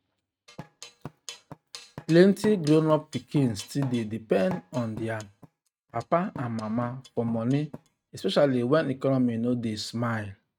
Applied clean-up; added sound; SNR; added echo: neural mask model RNNoise.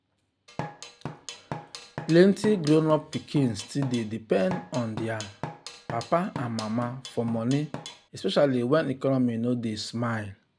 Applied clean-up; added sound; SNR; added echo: none; Drum kit; 13 dB; none.